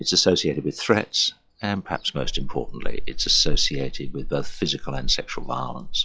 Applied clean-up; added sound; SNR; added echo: classical method log-MMSE.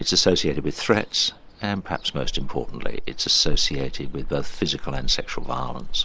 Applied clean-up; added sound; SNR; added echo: neural mask model Resemble Enhance denoiser.